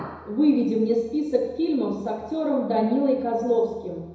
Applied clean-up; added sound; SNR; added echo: none; none; none; reverberation time 1.0 s.